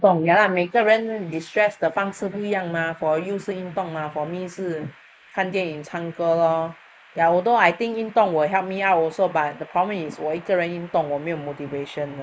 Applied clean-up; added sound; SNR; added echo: neural mask model Resemble Enhance denoiser.